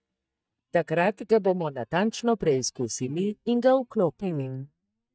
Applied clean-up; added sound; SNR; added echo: neural mask model DeepFilterNet 3.